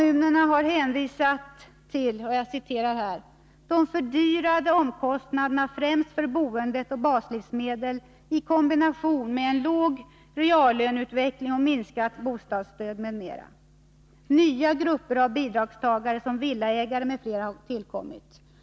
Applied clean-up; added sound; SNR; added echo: none; none; none; none.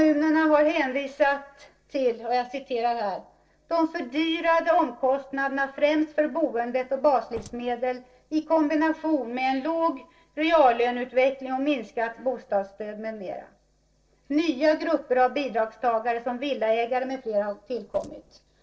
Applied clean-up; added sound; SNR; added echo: neural separator model SepFormer DNS4.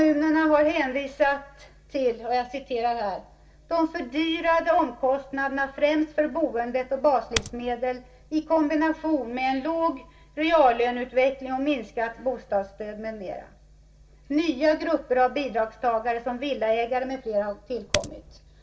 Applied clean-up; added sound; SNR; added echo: none; Typing; 7 dB; reverberation time 0.2 s.